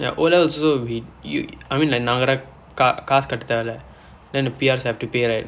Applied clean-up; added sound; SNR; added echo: none; none; none; none.